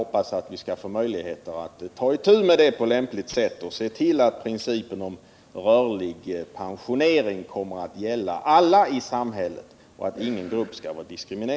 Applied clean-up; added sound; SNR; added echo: none; none; none; none.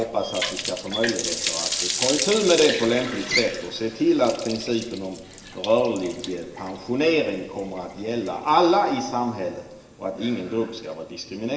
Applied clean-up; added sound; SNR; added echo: none; Water tap, faucet; 8 dB; reverberation time 1.2 s.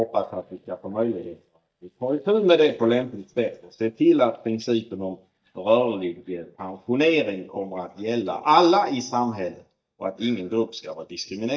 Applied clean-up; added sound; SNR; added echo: neural mask model DeepFilterNet 3.